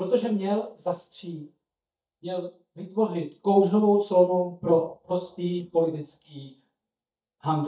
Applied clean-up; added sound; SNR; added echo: neural mask model DeepFilterNet 3.